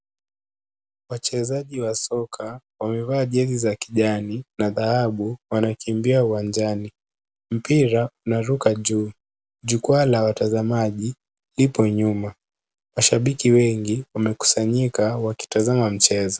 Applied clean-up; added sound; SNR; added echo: none; none; none; none.